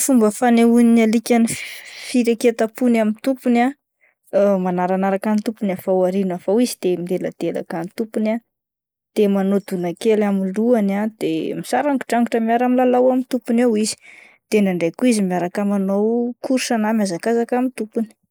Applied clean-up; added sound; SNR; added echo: neural mask model Resemble Enhance denoiser.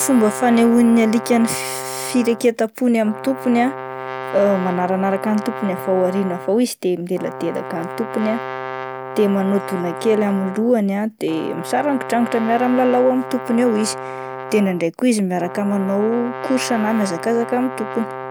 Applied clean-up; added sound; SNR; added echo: none; Brass instrument; 10 dB; none.